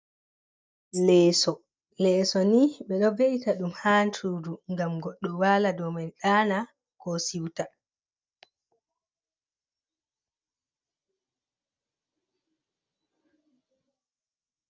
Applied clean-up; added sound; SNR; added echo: neural mask model DeepFilterNet 3.